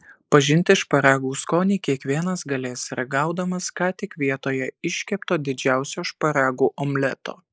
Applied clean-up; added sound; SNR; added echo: neural mask model Resemble Enhance denoiser.